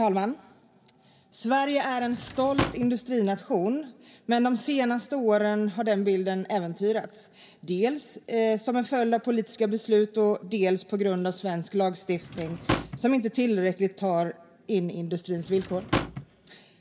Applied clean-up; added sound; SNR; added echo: none; Drawer open or close / Wood; 7 dB; reverberation time 2.1 s.